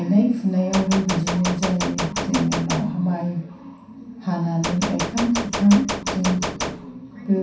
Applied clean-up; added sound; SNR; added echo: none; Gunshot, gunfire; 5 dB; reverberation time 0.7 s.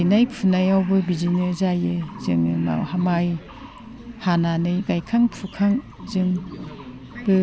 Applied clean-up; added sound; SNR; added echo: none; none; none; none.